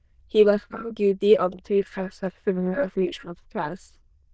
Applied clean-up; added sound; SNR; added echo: neural diffusion model UNIVERSE++.